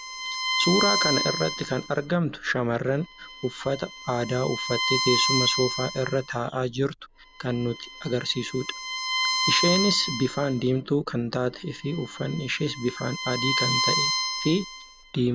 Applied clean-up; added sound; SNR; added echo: none; Bowed string instrument; 2 dB; none.